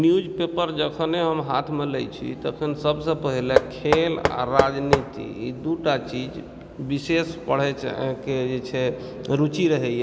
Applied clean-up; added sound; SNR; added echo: none; Knock; 1 dB; none.